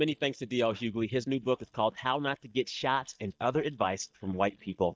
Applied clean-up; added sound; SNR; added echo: neural mask model DeepFilterNet 3.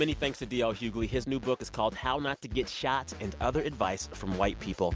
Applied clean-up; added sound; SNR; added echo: none; none; none; none.